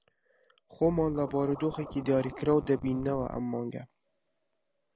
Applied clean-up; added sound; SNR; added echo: none; Scratching (performance technique); 15 dB; none.